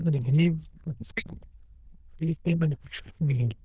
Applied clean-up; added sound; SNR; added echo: neural diffusion model UNIVERSE++.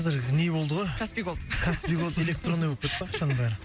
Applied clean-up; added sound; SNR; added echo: none; none; none; none.